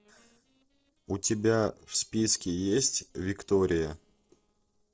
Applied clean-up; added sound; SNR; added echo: neural separator model SepFormer DNS4.